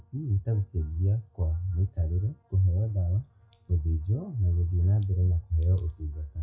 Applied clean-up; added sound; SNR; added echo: classical method WPE with log-MMSE.